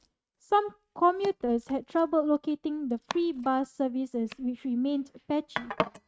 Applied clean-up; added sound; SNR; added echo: neural mask model RNNoise.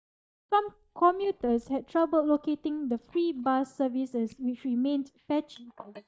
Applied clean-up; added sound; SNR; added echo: neural mask model DeepFilterNet 3.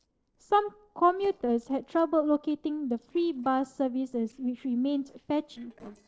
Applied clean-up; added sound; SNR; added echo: neural separator model SepFormer DNS4.